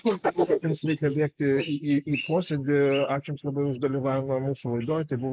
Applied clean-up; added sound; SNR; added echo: neural mask model Resemble Enhance denoiser.